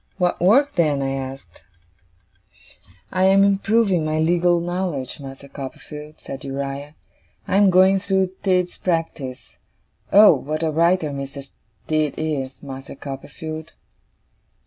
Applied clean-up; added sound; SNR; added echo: none; none; none; none.